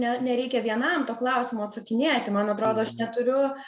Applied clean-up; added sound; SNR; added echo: none; none; none; none.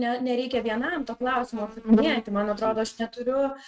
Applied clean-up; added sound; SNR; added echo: neural mask model RNNoise.